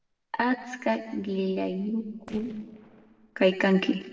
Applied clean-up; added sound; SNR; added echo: neural separator model SepFormer DNS4.